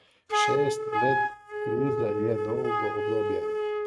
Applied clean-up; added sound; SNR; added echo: neural mask model RNNoise.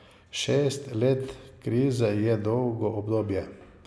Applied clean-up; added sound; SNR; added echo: none; none; none; none.